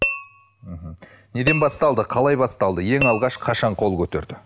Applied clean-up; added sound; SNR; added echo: none; Tap / Glass; 8 dB; none.